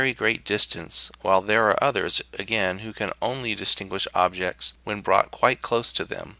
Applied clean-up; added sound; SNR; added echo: none; none; none; none.